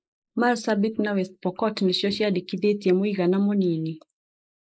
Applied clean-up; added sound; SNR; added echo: neural mask model Resemble Enhance denoiser.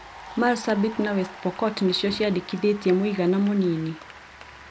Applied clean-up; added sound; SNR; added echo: none; Applause / Cheering; 17 dB; none.